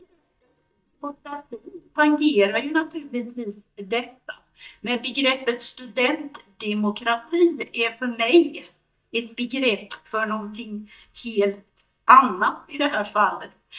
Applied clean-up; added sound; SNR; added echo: neural mask model DeepFilterNet 3.